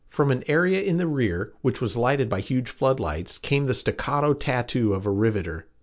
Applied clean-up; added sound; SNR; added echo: none; none; none; none.